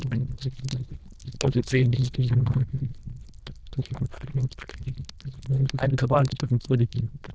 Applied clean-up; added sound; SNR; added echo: neural diffusion model UNIVERSE++.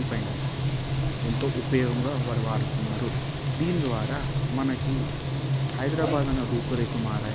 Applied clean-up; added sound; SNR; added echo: none; Frying (food); -3 dB; none.